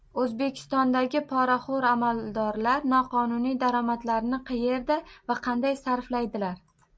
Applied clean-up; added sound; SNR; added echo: none; none; none; none.